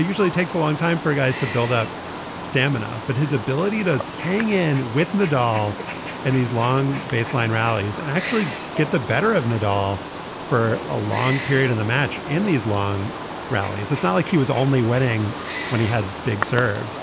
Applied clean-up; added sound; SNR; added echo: none; Wild animals; 9 dB; none.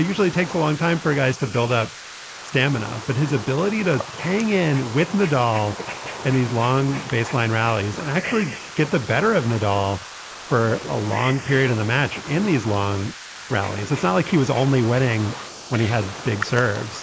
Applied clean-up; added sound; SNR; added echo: neural mask model Resemble Enhance denoiser.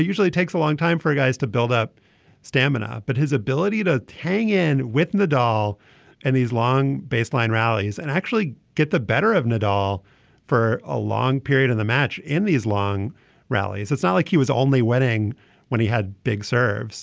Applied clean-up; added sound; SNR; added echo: none; none; none; none.